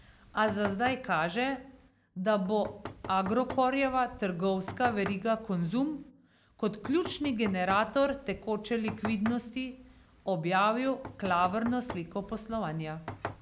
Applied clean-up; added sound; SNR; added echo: none; Knock; 14 dB; none.